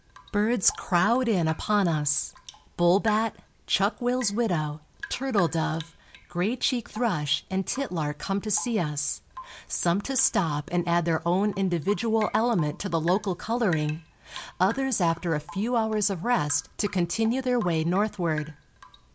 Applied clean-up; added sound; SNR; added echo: none; Drip / Rain; 20 dB; none.